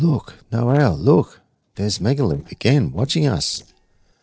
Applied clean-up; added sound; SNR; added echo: neural separator model SepFormer DNS4.